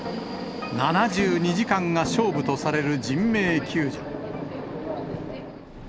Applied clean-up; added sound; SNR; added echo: none; Subway, metro, underground; 17 dB; none.